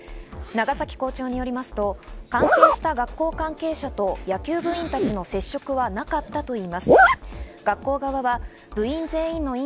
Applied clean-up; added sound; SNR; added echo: none; Zipper (clothing); -1 dB; none.